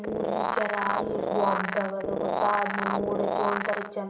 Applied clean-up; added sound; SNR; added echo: none; Animal; -1 dB; reverberation time 1.7 s.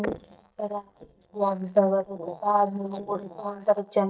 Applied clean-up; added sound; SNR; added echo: neural mask model DeepFilterNet 3.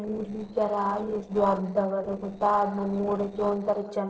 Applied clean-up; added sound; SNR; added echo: neural separator model SepFormer DNS4.